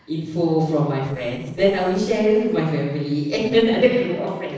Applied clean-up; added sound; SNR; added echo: neural separator model SepFormer DNS4.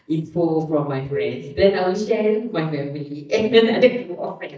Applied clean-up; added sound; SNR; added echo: neural mask model DeepFilterNet 3.